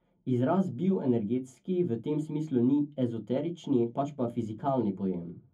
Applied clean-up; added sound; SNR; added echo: none; none; none; reverberation time 0.3 s.